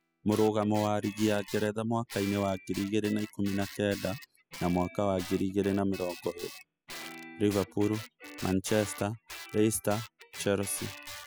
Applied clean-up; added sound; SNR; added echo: classical method spectral subtraction.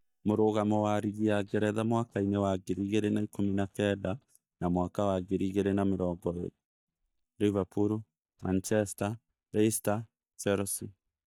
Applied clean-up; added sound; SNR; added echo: neural mask model DeepFilterNet 3.